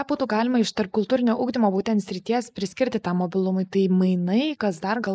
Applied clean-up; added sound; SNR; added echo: neural mask model Resemble Enhance denoiser.